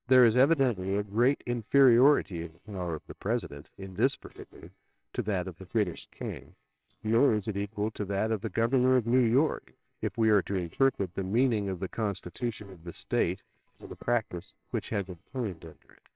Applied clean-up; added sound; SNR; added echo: neural separator model SepFormer WHAMR!.